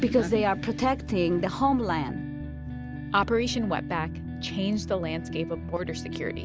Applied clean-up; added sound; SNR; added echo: none; none; none; none.